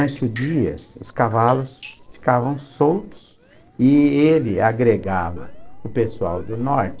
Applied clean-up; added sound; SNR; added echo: neural separator model SepFormer DNS4.